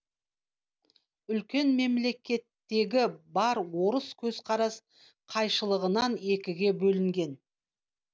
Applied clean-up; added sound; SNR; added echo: none; none; none; none.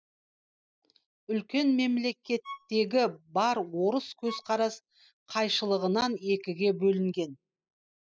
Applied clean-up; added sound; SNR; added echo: classical method spectral subtraction.